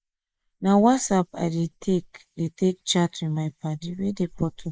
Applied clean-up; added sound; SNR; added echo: neural mask model Resemble Enhance denoiser.